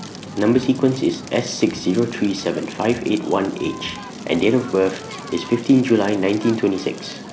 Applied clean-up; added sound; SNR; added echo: none; Crackle; 18 dB; none.